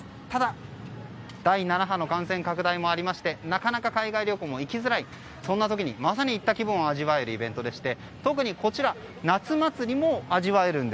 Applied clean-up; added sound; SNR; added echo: none; none; none; none.